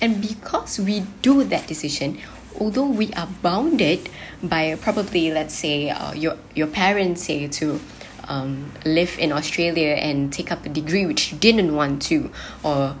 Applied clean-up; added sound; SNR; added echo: none; none; none; none.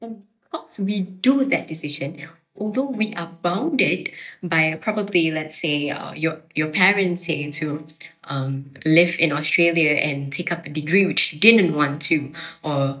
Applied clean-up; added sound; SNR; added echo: neural mask model DeepFilterNet 3.